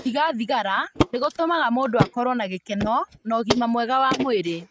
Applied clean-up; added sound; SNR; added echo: neural mask model RNNoise.